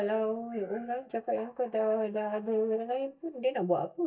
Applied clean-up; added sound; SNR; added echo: neural mask model DeepFilterNet 3.